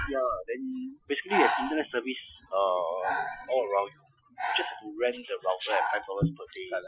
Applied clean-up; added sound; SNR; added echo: classical method Wiener filter.